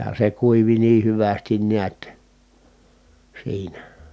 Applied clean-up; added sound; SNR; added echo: none; none; none; none.